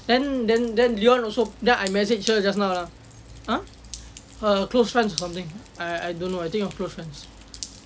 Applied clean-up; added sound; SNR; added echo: none; Drip; 19 dB; none.